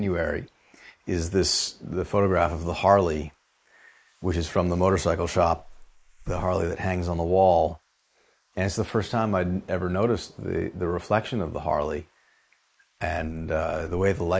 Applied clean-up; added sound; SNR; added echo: neural mask model Resemble Enhance denoiser.